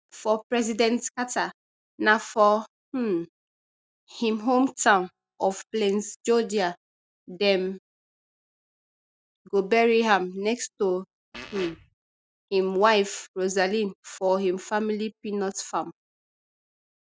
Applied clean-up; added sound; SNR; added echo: classical method spectral subtraction.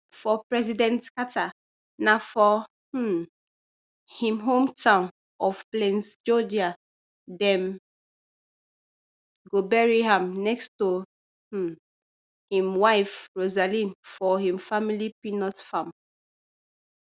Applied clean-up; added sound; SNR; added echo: none; none; none; none.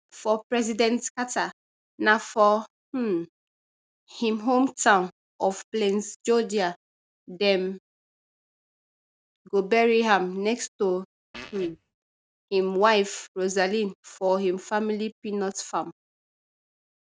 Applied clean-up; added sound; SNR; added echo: neural mask model RNNoise.